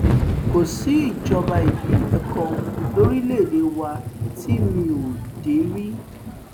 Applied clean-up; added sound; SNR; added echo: none; Thunder / Rain; 0 dB; none.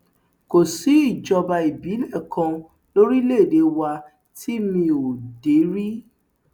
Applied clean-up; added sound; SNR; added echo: none; none; none; none.